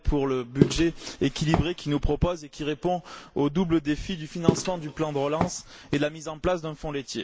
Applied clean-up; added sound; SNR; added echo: none; Walk, footsteps; 3 dB; none.